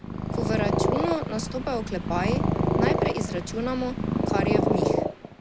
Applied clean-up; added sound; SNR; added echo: none; Purr; -5 dB; none.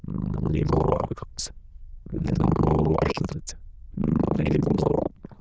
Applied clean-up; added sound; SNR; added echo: neural diffusion model UNIVERSE++.